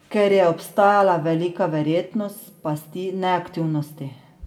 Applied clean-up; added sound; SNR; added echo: none; none; none; reverberation time 0.9 s.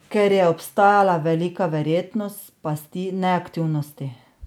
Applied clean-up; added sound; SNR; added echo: none; none; none; none.